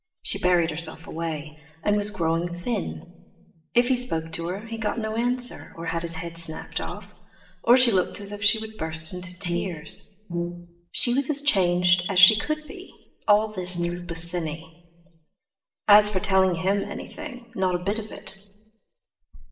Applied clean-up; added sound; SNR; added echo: neural separator model SepFormer DNS4.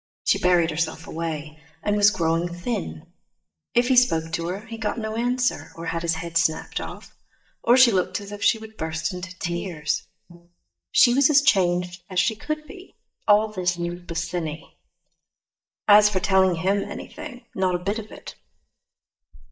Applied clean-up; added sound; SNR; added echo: neural mask model DeepFilterNet 3.